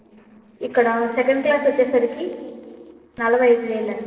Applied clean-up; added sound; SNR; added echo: neural separator model SepFormer DNS4.